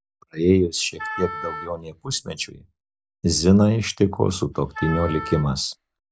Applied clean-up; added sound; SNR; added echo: none; Wind instrument, woodwind instrument; 11 dB; none.